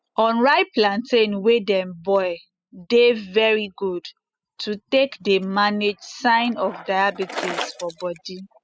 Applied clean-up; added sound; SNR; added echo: classical method spectral subtraction.